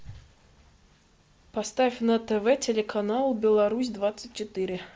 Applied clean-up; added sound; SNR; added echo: none; none; none; none.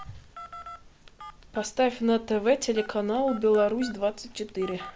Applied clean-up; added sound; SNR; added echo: none; Telephone; 17 dB; none.